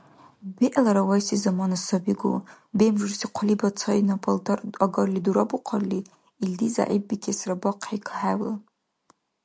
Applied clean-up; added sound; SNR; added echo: none; none; none; none.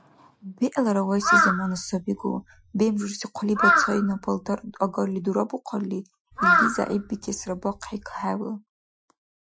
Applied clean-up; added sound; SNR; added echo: classical method Wiener filter.